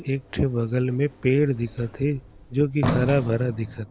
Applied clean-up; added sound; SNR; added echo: none; Sliding door; 10 dB; none.